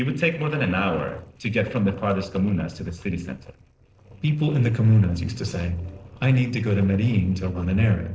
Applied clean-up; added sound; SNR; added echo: neural separator model SepFormer DNS4.